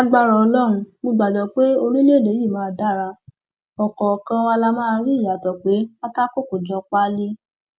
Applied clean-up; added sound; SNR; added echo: none; none; none; none.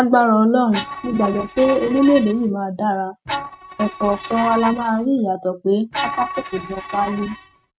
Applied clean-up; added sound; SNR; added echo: neural mask model RNNoise.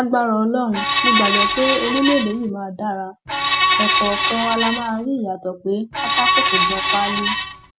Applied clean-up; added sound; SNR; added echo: none; Screech; -3 dB; none.